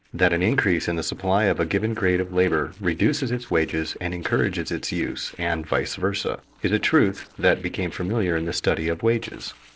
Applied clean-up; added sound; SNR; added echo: neural separator model SepFormer DNS4.